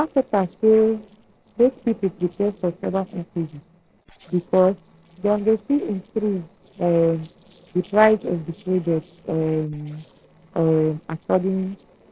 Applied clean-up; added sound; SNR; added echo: neural separator model SepFormer DNS4.